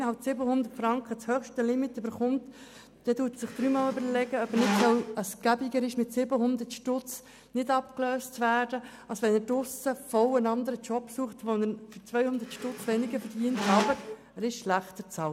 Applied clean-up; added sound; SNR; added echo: none; Squeak; 4 dB; none.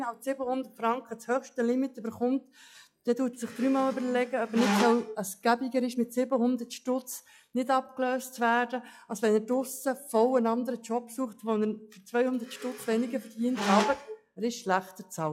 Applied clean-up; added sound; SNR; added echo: classical method log-MMSE.